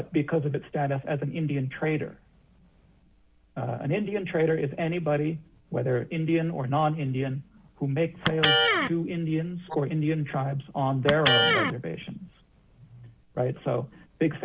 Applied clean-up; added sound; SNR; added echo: none; Electric guitar; 1 dB; none.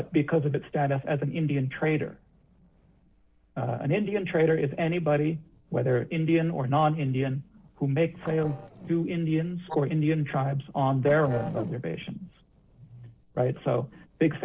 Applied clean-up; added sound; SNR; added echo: neural separator model SepFormer DNS4.